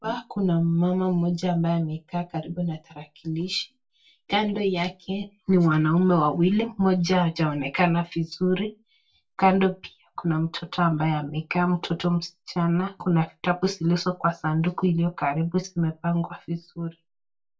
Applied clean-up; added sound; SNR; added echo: none; none; none; reverberation time 0.1 s.